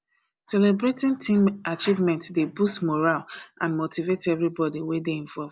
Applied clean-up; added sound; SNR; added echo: none; none; none; none.